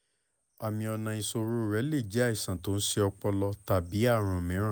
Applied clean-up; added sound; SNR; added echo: none; none; none; none.